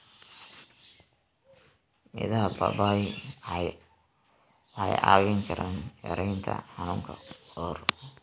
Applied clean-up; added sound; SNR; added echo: none; none; none; none.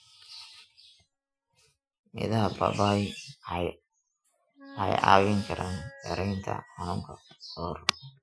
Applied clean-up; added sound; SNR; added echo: classical method Wiener filter.